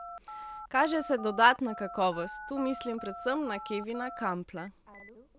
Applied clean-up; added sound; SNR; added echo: none; Telephone; 13 dB; none.